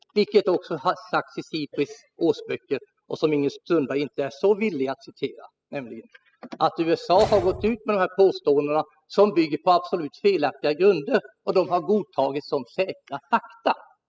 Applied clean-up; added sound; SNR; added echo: classical method spectral subtraction.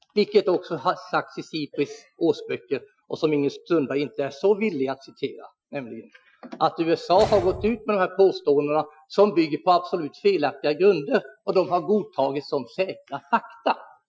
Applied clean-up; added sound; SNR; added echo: classical method Wiener filter.